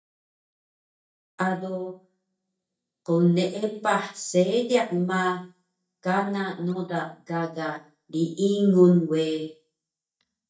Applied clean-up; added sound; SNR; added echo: neural mask model DeepFilterNet 3.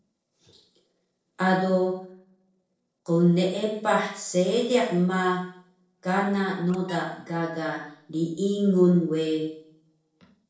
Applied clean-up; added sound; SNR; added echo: neural separator model SepFormer DNS4.